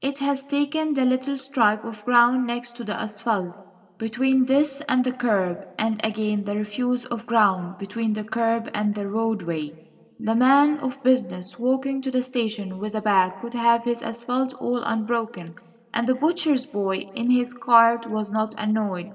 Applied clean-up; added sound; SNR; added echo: none; none; none; reverberation time 1.4 s.